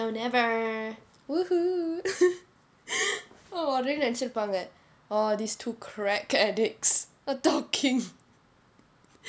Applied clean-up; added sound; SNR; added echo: none; none; none; none.